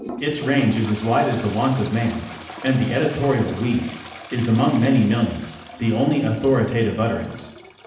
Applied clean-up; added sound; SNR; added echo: none; Toilet flush; 16 dB; reverberation time 0.8 s.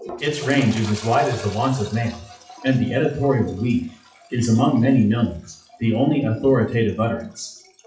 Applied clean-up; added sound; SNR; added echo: classical method WPE with log-MMSE.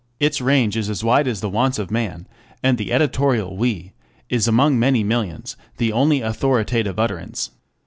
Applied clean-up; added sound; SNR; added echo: none; none; none; none.